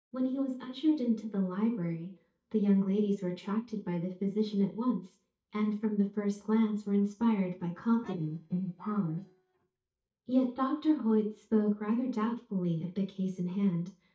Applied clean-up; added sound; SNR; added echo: neural mask model DeepFilterNet 3.